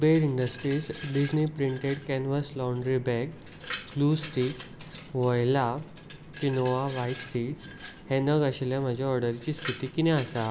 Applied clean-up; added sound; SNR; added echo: none; Glass; 15 dB; none.